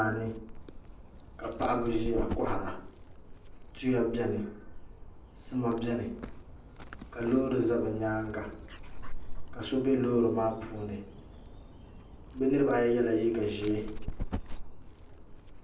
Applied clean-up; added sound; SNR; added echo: none; Dog; 7 dB; reverberation time 0.6 s.